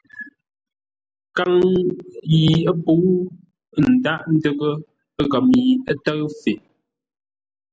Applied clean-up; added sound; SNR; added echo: none; none; none; none.